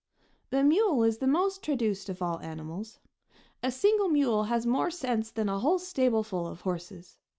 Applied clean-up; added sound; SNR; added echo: none; none; none; none.